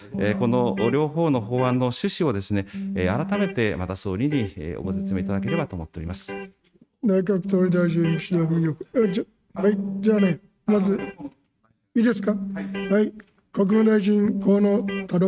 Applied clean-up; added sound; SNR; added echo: neural mask model RNNoise.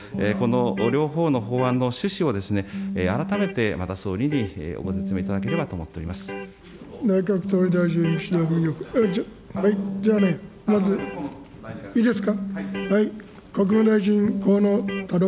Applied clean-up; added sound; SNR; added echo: none; Electric guitar; 9 dB; none.